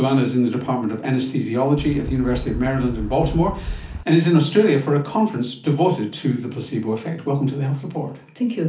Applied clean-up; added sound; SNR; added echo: none; Wind; 8 dB; reverberation time 0.4 s.